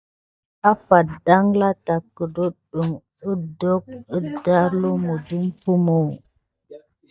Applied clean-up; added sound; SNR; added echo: neural mask model DeepFilterNet 3.